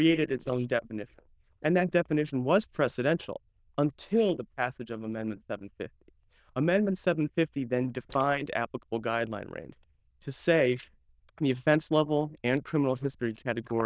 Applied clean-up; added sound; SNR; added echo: neural diffusion model UNIVERSE++.